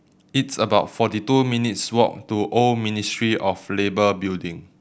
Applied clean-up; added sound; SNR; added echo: none; none; none; none.